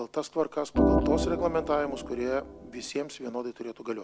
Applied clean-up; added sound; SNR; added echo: none; Organ; -3 dB; none.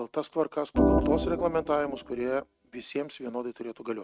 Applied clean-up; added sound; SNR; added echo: neural mask model RNNoise.